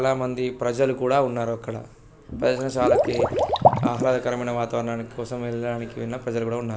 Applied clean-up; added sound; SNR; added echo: none; Liquid; 0 dB; none.